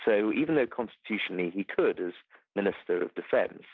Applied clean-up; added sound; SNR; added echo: none; none; none; none.